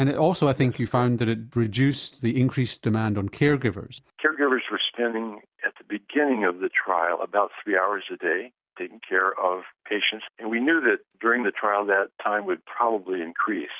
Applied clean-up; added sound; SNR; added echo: none; none; none; none.